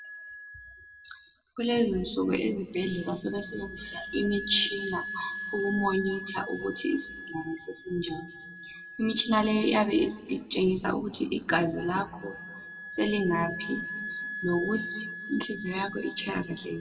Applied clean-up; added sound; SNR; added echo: none; Wind instrument, woodwind instrument; 11 dB; reverberation time 1.7 s.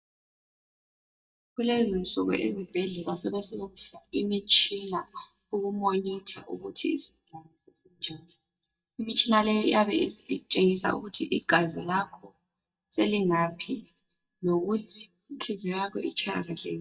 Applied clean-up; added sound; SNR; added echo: neural mask model DeepFilterNet 3.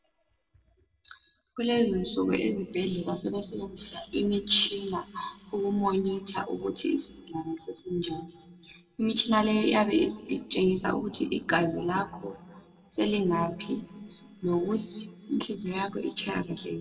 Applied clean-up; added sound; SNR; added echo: neural separator model SepFormer DNS4.